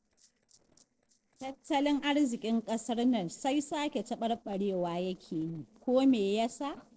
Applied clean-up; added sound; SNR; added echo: neural separator model SepFormer DNS4.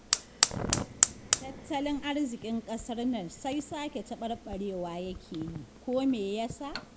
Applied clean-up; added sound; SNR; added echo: none; Fire; 0 dB; none.